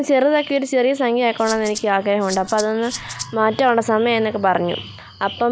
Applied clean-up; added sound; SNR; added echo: none; Rattle (instrument); 13 dB; none.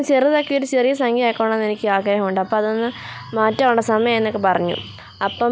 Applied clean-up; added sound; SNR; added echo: none; none; none; none.